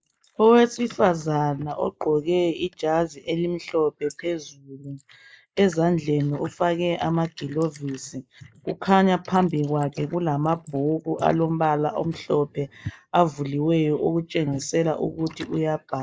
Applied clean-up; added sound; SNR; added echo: neural mask model Resemble Enhance denoiser.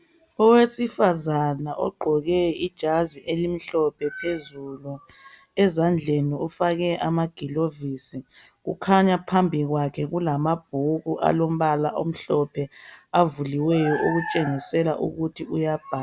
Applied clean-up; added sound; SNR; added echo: none; none; none; none.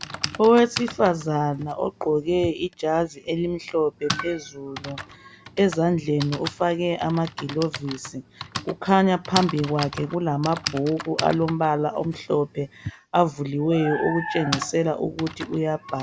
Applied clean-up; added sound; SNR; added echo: none; Typing; 12 dB; none.